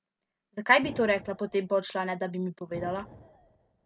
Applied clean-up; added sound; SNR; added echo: none; Explosion; 18 dB; none.